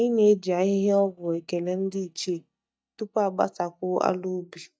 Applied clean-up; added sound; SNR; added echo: neural mask model DeepFilterNet 3.